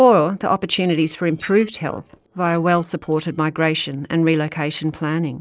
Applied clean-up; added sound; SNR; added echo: neural separator model SepFormer DNS4.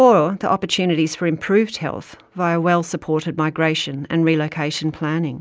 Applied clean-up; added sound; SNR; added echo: none; none; none; none.